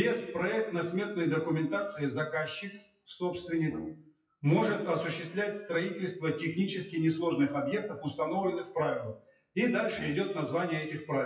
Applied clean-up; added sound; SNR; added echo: classical method WPE with log-MMSE.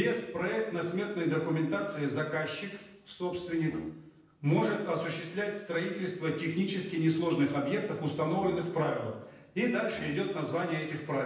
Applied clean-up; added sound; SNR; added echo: neural separator model SepFormer DNS4.